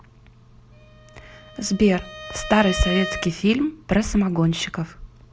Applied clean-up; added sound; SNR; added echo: none; Bowed string instrument; 11 dB; none.